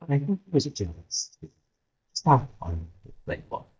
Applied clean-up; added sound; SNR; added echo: neural mask model DeepFilterNet 3.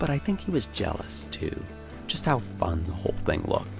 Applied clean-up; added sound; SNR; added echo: none; none; none; none.